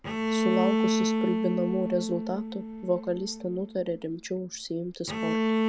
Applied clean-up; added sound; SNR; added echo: none; Bowed string instrument; -2 dB; none.